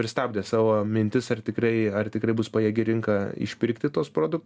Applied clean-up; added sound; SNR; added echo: none; none; none; none.